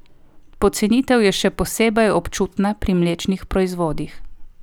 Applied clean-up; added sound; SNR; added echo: none; Dog; 18 dB; none.